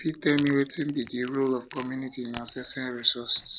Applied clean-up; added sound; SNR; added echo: none; Crack / Crackle; 15 dB; none.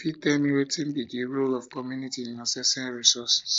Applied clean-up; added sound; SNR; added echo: neural mask model DeepFilterNet 3.